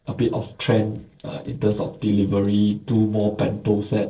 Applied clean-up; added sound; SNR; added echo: neural separator model SepFormer DNS4.